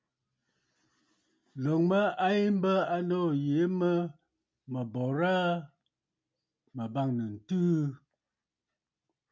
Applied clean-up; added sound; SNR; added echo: none; none; none; none.